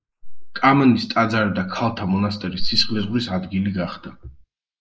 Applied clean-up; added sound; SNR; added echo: neural mask model Resemble Enhance denoiser.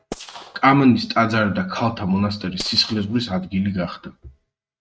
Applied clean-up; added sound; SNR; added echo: neural mask model RNNoise.